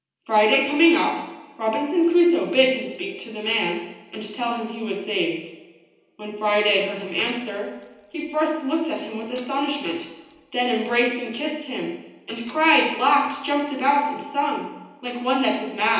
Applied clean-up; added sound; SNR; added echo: none; Glass; 14 dB; reverberation time 0.9 s.